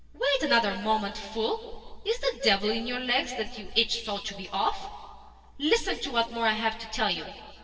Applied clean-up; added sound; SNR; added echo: none; none; none; reverberation time 1.9 s.